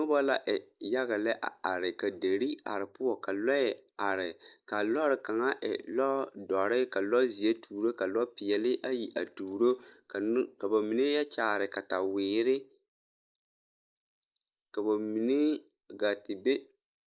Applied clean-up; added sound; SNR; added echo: neural mask model Resemble Enhance denoiser.